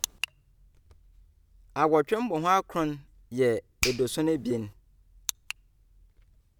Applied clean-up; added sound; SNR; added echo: none; Finger snapping; 13 dB; none.